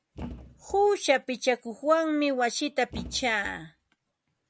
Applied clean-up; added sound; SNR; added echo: none; Thump, thud; 15 dB; none.